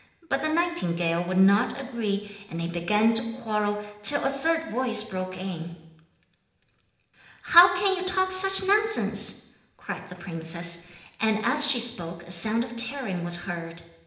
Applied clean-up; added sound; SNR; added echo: none; none; none; reverberation time 0.8 s.